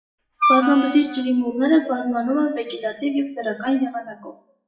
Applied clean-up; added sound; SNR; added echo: classical method WPE with log-MMSE.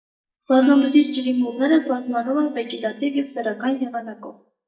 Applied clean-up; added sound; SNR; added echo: neural mask model DeepFilterNet 3.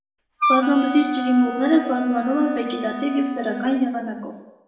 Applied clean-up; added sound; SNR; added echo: none; Wind instrument, woodwind instrument; 5 dB; reverberation time 0.9 s.